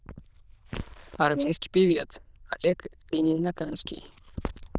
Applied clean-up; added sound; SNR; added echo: neural diffusion model UNIVERSE++.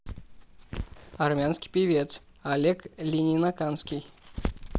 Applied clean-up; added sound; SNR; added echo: none; none; none; none.